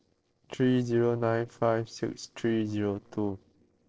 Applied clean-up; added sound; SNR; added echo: neural separator model SepFormer DNS4.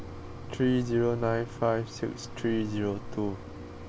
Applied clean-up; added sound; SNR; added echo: none; Mechanisms; 10 dB; none.